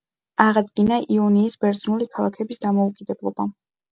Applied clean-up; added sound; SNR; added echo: none; none; none; none.